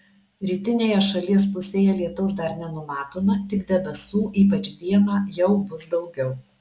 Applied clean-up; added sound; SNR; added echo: none; none; none; none.